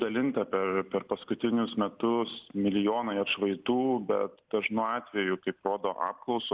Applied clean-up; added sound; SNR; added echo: none; none; none; none.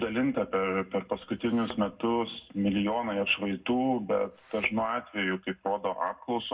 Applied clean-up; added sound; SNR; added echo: none; Thump, thud; 18 dB; reverberation time 0.3 s.